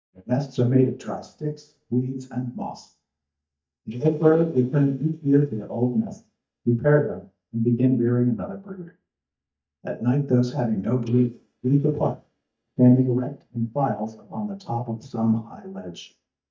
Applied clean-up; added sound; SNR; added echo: neural mask model DeepFilterNet 3.